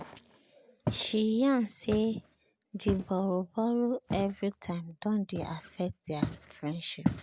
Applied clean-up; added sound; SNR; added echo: none; Walk, footsteps; 8 dB; none.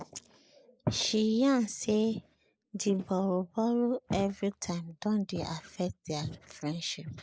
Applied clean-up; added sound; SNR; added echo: neural mask model Resemble Enhance denoiser.